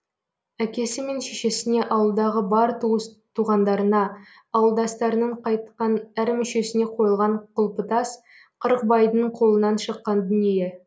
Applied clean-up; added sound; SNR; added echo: none; none; none; none.